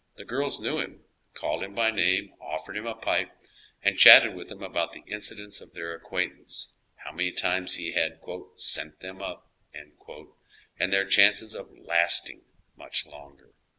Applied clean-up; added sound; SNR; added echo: none; none; none; none.